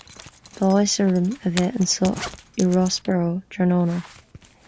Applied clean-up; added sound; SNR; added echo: none; Zipper (clothing); 17 dB; none.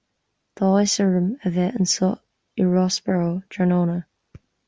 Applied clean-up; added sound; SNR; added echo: none; none; none; none.